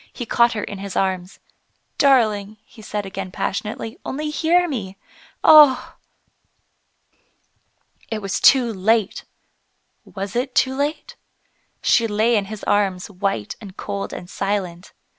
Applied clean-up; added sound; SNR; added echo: none; none; none; none.